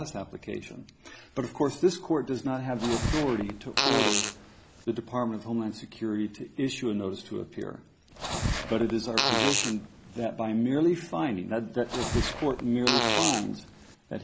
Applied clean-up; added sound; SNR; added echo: none; Fart; 0 dB; none.